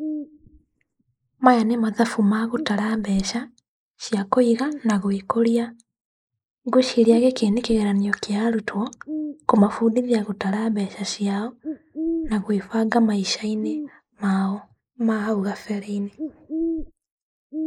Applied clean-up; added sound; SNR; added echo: neural mask model Resemble Enhance denoiser.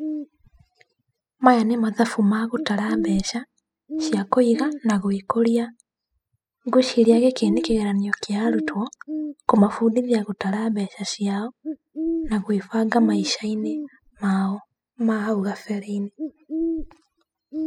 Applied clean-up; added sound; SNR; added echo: classical method spectral subtraction.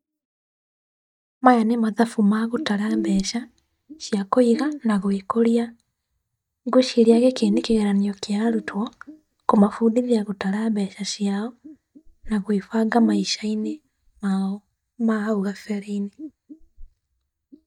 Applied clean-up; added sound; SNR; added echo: neural mask model DeepFilterNet 3.